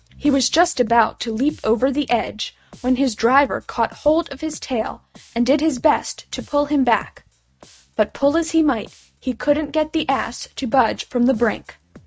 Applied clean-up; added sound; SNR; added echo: neural mask model RNNoise.